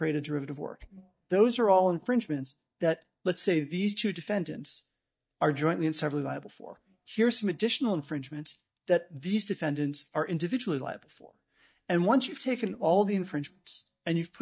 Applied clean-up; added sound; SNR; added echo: neural mask model DeepFilterNet 3.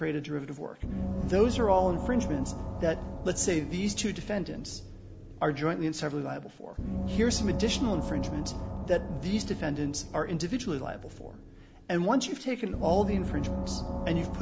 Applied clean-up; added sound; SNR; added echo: none; Gong; 5 dB; none.